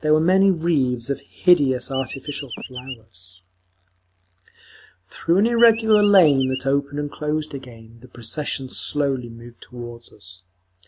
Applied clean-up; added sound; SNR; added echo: none; Chirp, tweet; 11 dB; none.